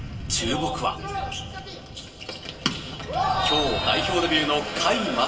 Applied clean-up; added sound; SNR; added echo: none; Thunder; 12 dB; reverberation time 0.2 s.